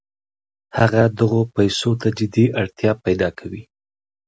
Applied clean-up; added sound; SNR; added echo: none; none; none; none.